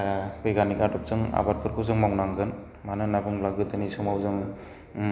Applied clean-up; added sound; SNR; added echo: none; none; none; none.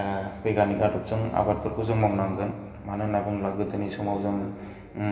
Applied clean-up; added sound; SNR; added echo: none; none; none; reverberation time 2.8 s.